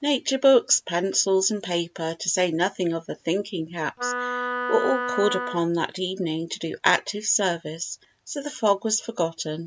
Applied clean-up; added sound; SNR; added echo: none; Wind instrument, woodwind instrument; 4 dB; none.